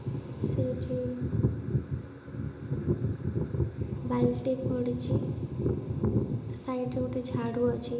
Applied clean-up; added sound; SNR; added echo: none; none; none; reverberation time 0.8 s.